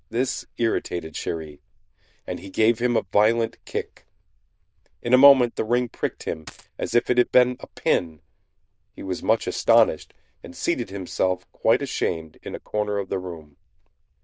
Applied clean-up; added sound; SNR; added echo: neural diffusion model UNIVERSE++.